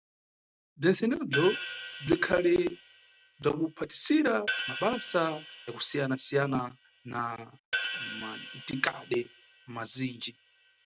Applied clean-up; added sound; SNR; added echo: none; Hi-hat; 8 dB; none.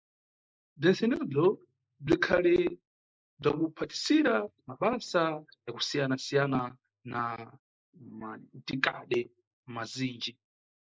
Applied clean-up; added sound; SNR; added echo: neural mask model Resemble Enhance denoiser.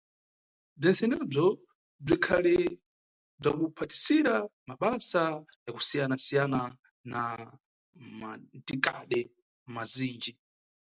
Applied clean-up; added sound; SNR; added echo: none; none; none; none.